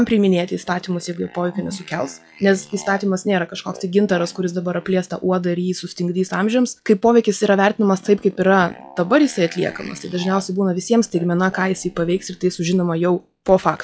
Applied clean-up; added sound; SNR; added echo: classical method log-MMSE.